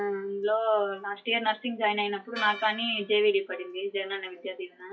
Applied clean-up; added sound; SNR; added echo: classical method WPE with log-MMSE.